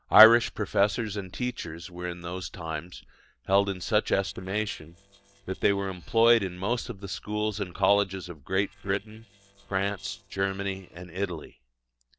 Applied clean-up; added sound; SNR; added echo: neural separator model SepFormer DNS4.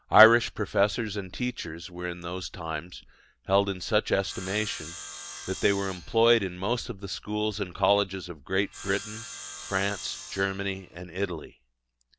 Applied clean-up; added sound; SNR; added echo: none; Sawing; 13 dB; none.